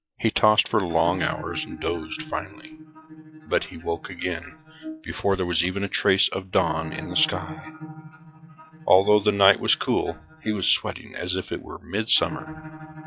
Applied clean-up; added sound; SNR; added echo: classical method log-MMSE.